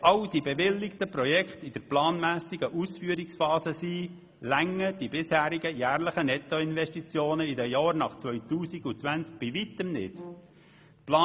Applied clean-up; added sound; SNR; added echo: none; Brass instrument; 19 dB; none.